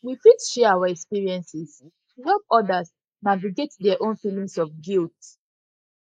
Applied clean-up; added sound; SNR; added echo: neural mask model Resemble Enhance denoiser.